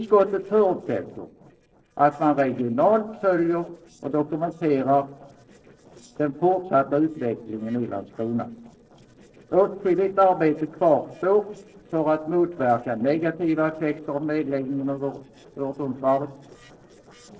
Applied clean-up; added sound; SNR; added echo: neural separator model SepFormer DNS4.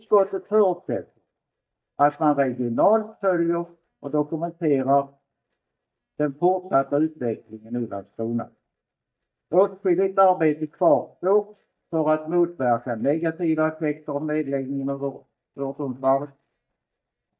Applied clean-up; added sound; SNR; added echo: neural mask model DeepFilterNet 3.